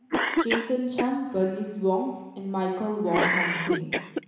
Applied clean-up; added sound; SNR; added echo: none; Cough; 1 dB; reverberation time 1.0 s.